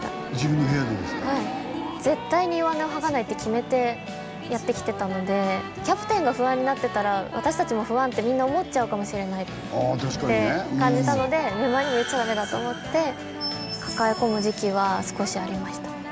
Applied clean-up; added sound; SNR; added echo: none; Mechanisms; 16 dB; none.